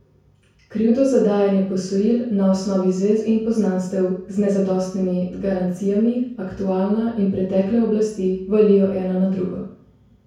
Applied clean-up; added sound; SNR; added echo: none; none; none; reverberation time 0.6 s.